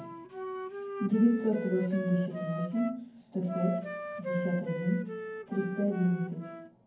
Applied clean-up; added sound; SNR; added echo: none; Wind instrument, woodwind instrument; 7 dB; reverberation time 0.9 s.